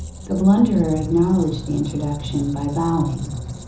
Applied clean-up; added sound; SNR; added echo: none; Squeak; 10 dB; reverberation time 1.2 s.